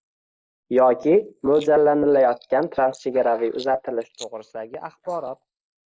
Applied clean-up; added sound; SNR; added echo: neural mask model Resemble Enhance denoiser.